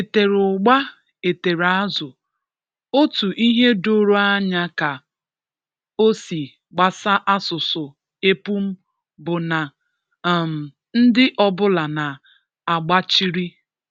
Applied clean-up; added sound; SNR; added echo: none; none; none; none.